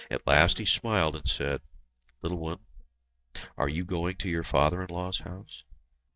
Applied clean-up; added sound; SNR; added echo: neural mask model DeepFilterNet 3.